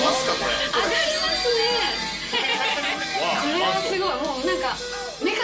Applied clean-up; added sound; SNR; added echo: none; Wind instrument, woodwind instrument; 8 dB; reverberation time 0.2 s.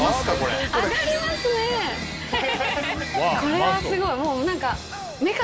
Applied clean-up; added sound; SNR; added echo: none; none; none; none.